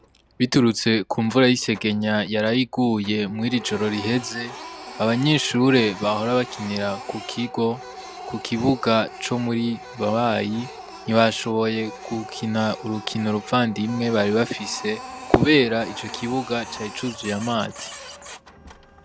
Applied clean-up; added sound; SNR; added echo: none; Printer; 16 dB; none.